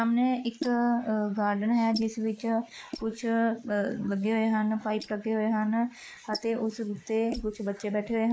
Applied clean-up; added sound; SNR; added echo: neural mask model Resemble Enhance denoiser.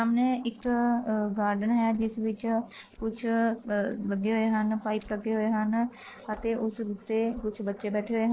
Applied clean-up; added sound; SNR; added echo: neural separator model SepFormer DNS4.